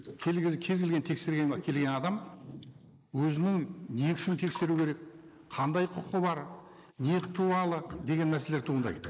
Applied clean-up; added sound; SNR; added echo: neural mask model Resemble Enhance denoiser.